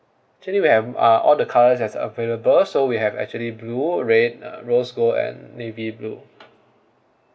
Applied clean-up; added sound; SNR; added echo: none; none; none; none.